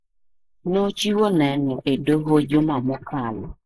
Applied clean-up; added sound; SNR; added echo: neural mask model Resemble Enhance denoiser.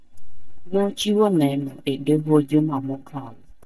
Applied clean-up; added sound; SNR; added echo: neural mask model DeepFilterNet 3.